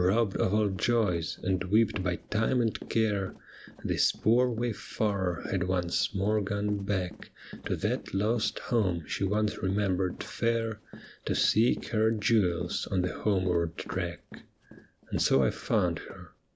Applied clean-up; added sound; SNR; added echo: none; Run; 18 dB; none.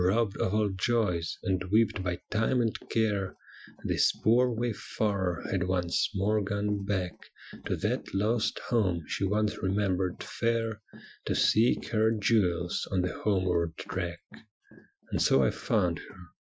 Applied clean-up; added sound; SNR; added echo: classical method Wiener filter.